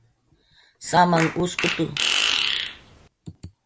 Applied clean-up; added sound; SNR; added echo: none; Fart; 0 dB; none.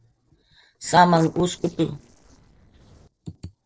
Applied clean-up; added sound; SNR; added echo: neural separator model SepFormer DNS4.